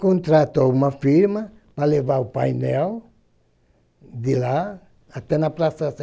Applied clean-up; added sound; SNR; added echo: none; none; none; none.